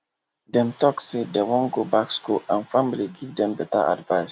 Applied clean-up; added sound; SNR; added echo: none; none; none; none.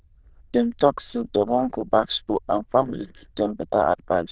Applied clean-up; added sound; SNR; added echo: neural diffusion model UNIVERSE++.